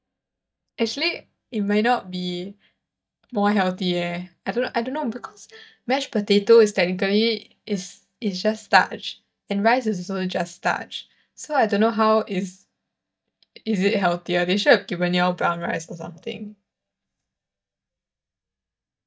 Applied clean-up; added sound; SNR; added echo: neural mask model DeepFilterNet 3.